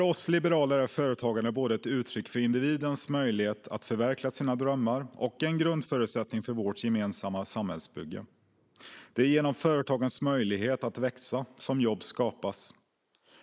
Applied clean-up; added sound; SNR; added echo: neural mask model Resemble Enhance denoiser.